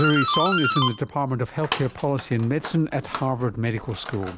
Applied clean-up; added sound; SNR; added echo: none; Doorbell; 3 dB; none.